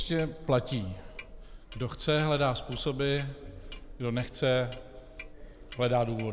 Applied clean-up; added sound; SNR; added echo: none; Clock; 13 dB; none.